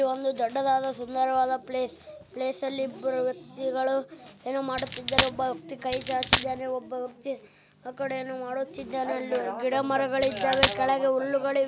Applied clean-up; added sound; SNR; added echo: none; Coin (dropping); 0 dB; none.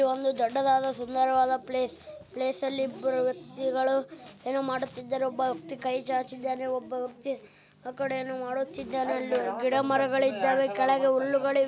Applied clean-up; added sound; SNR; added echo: none; none; none; none.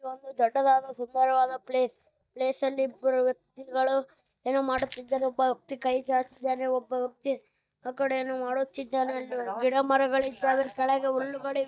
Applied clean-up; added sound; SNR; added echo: neural mask model DeepFilterNet 3.